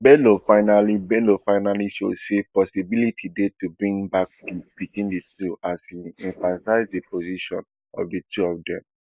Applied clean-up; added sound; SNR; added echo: neural mask model Resemble Enhance denoiser.